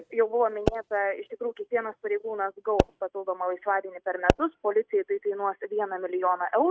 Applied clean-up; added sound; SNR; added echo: neural mask model RNNoise.